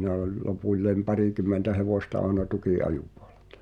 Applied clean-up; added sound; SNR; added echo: none; none; none; none.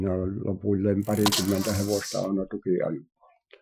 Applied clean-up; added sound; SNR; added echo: classical method Wiener filter.